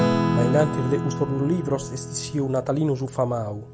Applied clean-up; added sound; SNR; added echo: none; Acoustic guitar / Strum; 2 dB; none.